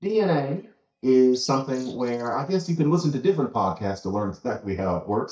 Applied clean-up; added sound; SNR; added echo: neural mask model DeepFilterNet 3.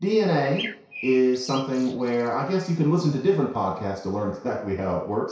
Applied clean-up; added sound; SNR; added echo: none; Bird; 14 dB; reverberation time 0.6 s.